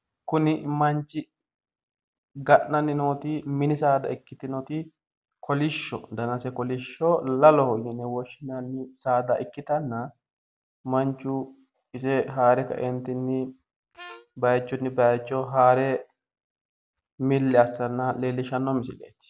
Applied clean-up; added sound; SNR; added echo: none; Harmonica; 20 dB; none.